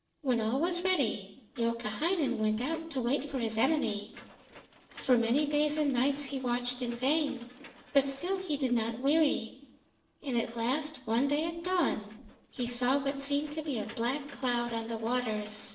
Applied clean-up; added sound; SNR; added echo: neural separator model SepFormer DNS4.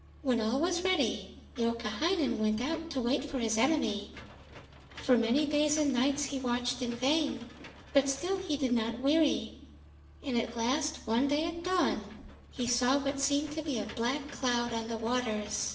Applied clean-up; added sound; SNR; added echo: none; Engine / Mechanisms; 19 dB; reverberation time 0.8 s.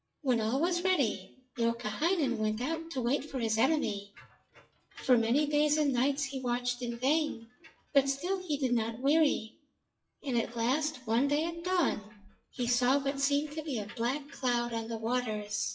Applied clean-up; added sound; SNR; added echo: classical method WPE with log-MMSE.